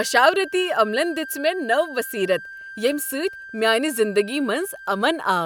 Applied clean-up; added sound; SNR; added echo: none; Wind instrument, woodwind instrument; 16 dB; none.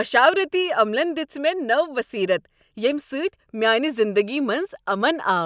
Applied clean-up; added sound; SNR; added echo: none; none; none; none.